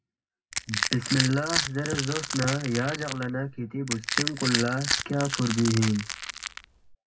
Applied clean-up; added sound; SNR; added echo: none; Crushing; 3 dB; reverberation time 0.2 s.